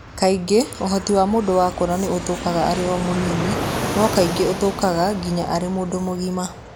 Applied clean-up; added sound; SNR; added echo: none; Fixed-wing aircraft, airplane; 8 dB; none.